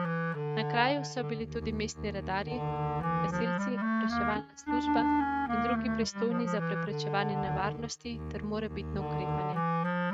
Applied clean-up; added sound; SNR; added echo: neural mask model RNNoise.